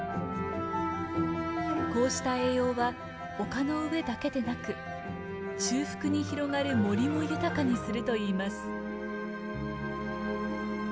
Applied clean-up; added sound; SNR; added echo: none; none; none; none.